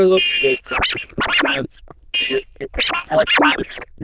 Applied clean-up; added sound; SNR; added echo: neural diffusion model UNIVERSE++.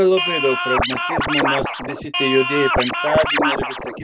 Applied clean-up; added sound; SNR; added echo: none; Scratching (performance technique); 0 dB; none.